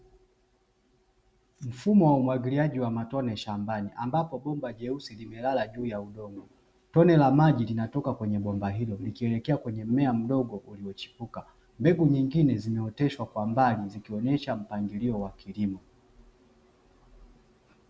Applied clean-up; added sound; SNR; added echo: none; none; none; none.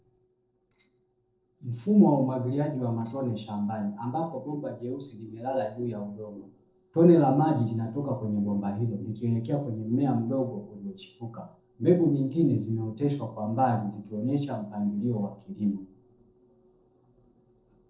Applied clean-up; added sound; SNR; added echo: neural separator model SepFormer DNS4.